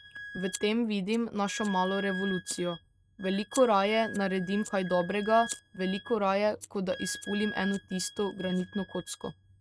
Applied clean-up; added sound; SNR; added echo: neural mask model RNNoise.